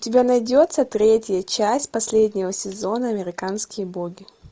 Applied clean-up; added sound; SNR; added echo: none; none; none; none.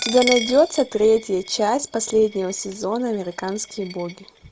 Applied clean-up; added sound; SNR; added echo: none; Coin (dropping); 12 dB; none.